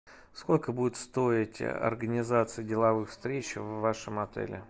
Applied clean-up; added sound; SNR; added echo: none; none; none; none.